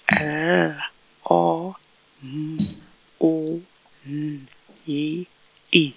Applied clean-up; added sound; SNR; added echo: none; Snare drum; 11 dB; none.